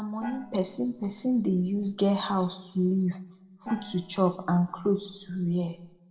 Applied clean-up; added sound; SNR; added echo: neural separator model SepFormer DNS4.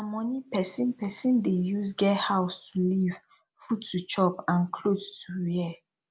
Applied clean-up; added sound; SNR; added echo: none; none; none; none.